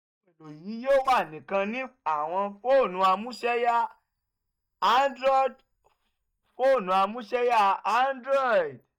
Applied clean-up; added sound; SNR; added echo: neural mask model DeepFilterNet 3.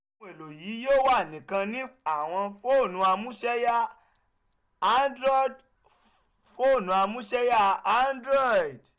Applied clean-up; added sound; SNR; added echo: none; Chime; 10 dB; none.